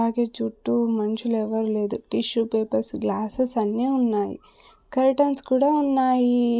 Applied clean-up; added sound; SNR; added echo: none; none; none; none.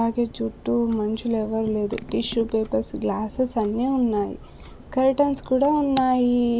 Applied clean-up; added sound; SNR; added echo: none; Clock; 18 dB; none.